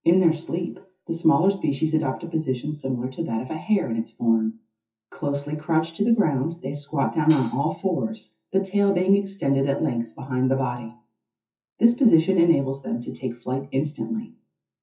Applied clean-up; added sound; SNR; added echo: classical method WPE with log-MMSE.